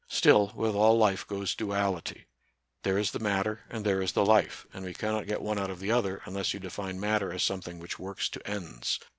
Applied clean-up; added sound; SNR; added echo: neural separator model SepFormer DNS4.